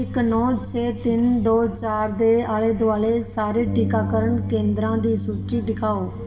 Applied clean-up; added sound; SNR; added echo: none; Bass guitar; 8 dB; reverberation time 2.4 s.